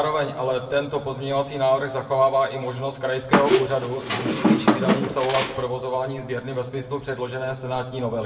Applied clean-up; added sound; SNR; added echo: none; Squeak; -3 dB; reverberation time 1.6 s.